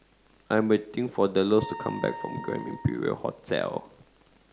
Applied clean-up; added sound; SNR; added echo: none; Wind instrument, woodwind instrument; 15 dB; none.